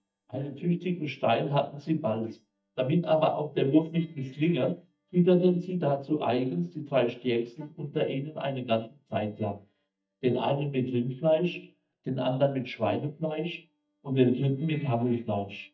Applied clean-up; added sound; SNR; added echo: neural mask model DeepFilterNet 3.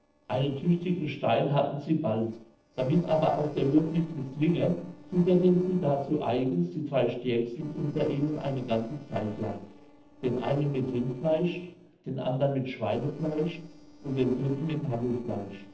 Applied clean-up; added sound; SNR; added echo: neural separator model SepFormer DNS4.